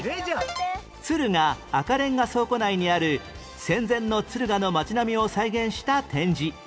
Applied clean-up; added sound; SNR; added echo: none; none; none; none.